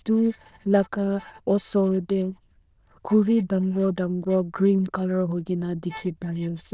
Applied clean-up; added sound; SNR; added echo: neural diffusion model UNIVERSE++.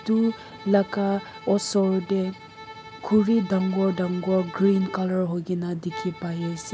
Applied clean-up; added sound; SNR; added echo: none; Bowed string instrument; 18 dB; none.